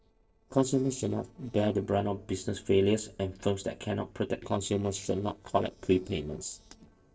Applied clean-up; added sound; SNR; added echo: neural separator model SepFormer DNS4.